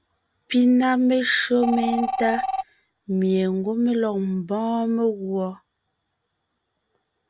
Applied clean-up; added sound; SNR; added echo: none; Telephone; 8 dB; none.